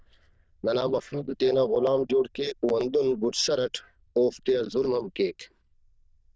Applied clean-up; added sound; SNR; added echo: neural diffusion model UNIVERSE++.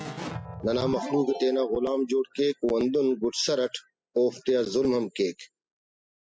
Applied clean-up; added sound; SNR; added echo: classical method spectral subtraction.